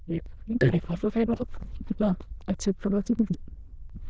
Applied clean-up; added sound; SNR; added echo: neural diffusion model UNIVERSE++.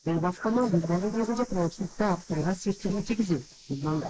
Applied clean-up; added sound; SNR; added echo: neural mask model Resemble Enhance denoiser.